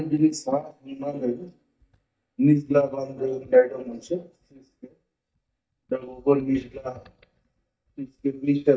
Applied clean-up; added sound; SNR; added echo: neural mask model DeepFilterNet 3.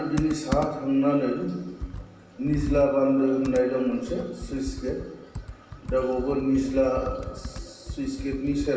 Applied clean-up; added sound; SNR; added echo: none; Computer keyboard; 11 dB; reverberation time 0.4 s.